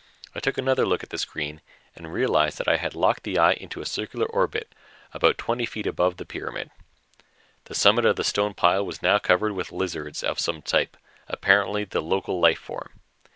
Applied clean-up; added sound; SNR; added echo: none; none; none; none.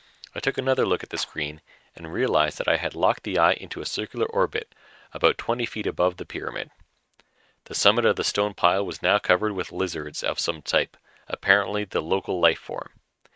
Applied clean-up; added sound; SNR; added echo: neural mask model RNNoise.